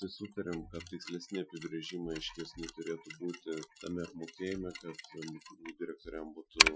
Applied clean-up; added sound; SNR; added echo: classical method Wiener filter.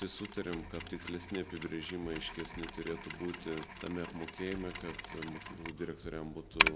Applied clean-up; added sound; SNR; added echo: none; Mechanisms; -2 dB; none.